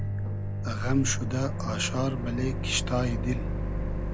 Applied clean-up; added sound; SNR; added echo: none; Microwave oven; -1 dB; none.